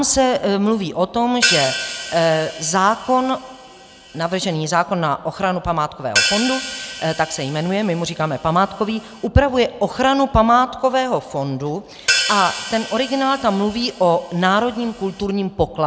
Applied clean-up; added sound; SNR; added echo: none; Crash cymbal / Hi-hat; 7 dB; none.